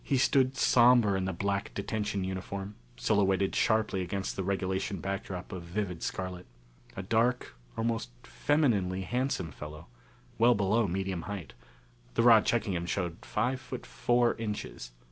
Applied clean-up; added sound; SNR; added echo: none; none; none; none.